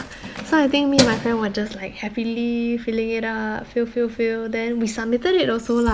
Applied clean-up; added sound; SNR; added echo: none; Keys jangling; 10 dB; none.